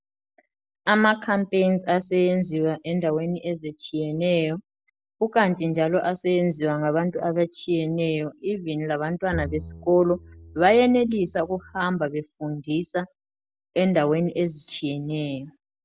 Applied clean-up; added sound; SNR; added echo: none; Bowed string instrument; 15 dB; none.